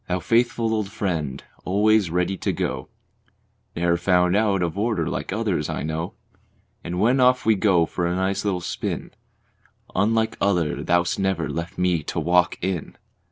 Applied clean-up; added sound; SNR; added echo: none; none; none; none.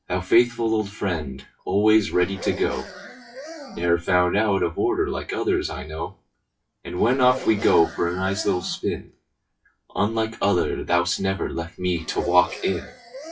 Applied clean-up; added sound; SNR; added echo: classical method WPE with log-MMSE.